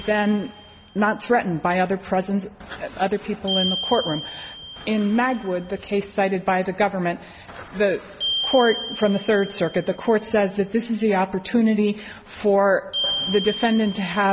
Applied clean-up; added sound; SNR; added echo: none; Glockenspiel; 11 dB; none.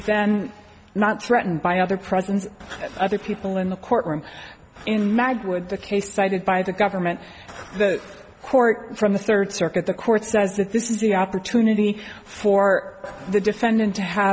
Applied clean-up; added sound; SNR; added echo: none; none; none; none.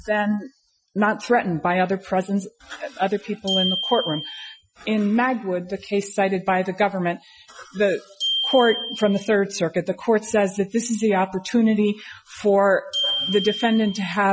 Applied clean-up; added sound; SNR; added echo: classical method Wiener filter.